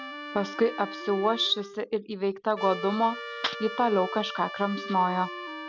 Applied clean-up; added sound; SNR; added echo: none; Wind instrument, woodwind instrument + Trumpet; 10 dB; none.